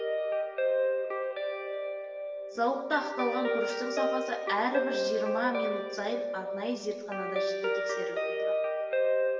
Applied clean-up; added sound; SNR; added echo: none; Guitar; -4 dB; reverberation time 1.1 s.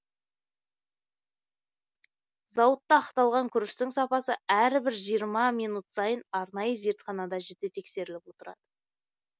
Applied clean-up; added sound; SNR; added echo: none; none; none; none.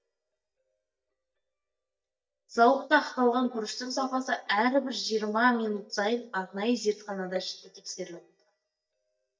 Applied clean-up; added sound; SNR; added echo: neural mask model DeepFilterNet 3.